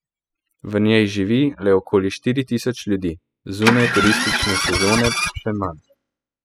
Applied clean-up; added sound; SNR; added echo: classical method spectral subtraction.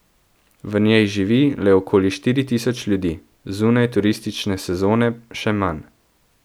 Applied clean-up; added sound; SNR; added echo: none; none; none; none.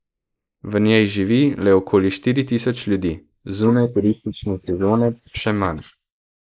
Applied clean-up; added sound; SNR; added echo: neural mask model Resemble Enhance denoiser.